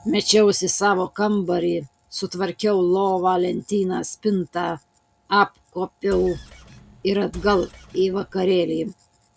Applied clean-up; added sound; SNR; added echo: none; Engine; 18 dB; none.